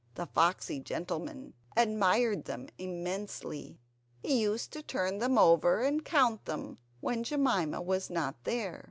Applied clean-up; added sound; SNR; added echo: none; none; none; none.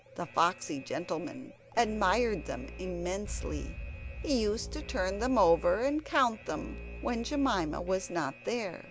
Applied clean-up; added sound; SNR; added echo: none; Alarm + Bowed string instrument; 11 dB; none.